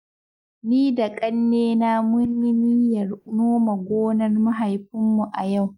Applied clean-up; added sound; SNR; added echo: neural mask model DeepFilterNet 3.